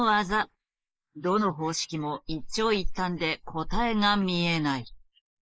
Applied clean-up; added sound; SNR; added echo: neural mask model Resemble Enhance denoiser.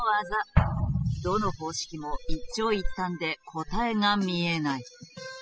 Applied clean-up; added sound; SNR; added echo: classical method spectral subtraction.